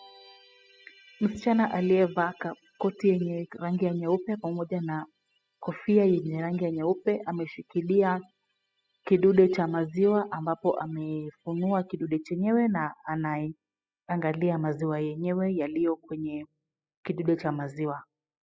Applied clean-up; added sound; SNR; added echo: classical method spectral subtraction.